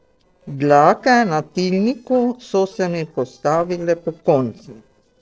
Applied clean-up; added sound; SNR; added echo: neural separator model SepFormer DNS4.